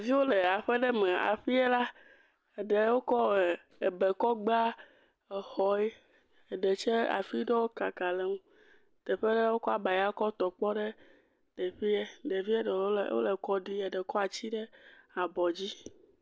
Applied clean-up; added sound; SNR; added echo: none; none; none; none.